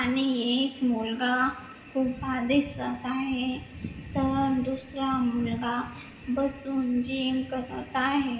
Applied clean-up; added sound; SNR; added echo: none; none; none; reverberation time 1.8 s.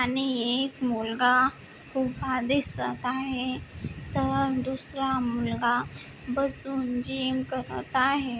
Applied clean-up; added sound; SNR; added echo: none; none; none; none.